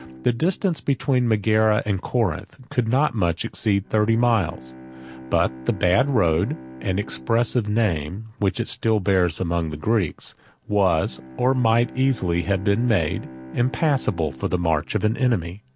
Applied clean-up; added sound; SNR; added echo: none; Bowed string instrument; 20 dB; none.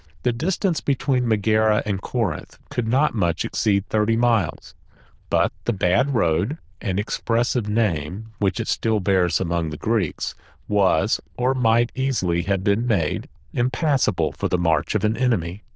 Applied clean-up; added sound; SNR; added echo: neural diffusion model UNIVERSE++.